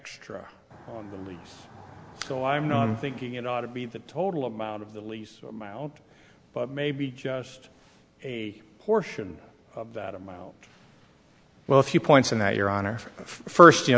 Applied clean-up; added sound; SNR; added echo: none; none; none; none.